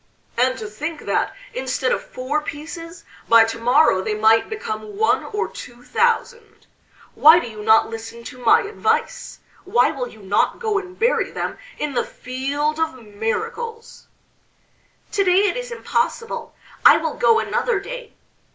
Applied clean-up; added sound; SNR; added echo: none; none; none; none.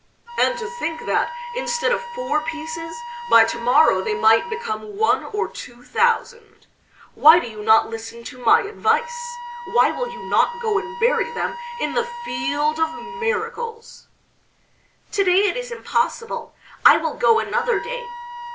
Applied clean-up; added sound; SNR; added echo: none; Wind instrument, woodwind instrument; 13 dB; none.